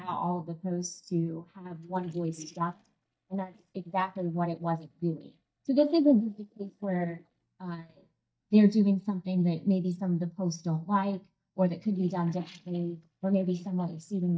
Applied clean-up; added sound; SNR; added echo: neural mask model DeepFilterNet 3.